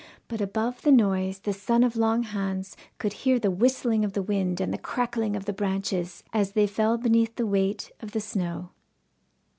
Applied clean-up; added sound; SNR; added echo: none; none; none; none.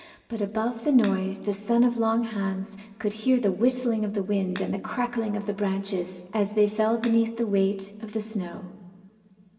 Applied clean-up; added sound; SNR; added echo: none; Crack; 19 dB; reverberation time 2.9 s.